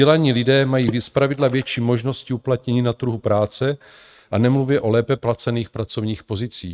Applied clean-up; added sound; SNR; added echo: neural mask model RNNoise.